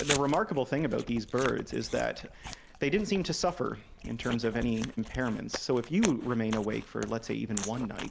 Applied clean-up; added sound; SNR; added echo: none; Chewing, mastication; 10 dB; none.